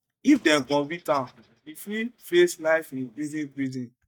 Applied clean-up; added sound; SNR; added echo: neural mask model DeepFilterNet 3.